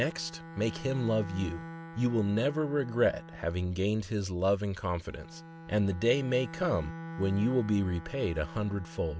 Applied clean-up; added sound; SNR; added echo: none; Bowed string instrument; 14 dB; none.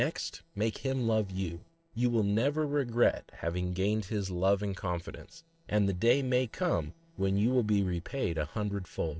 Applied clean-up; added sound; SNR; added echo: neural separator model SepFormer DNS4.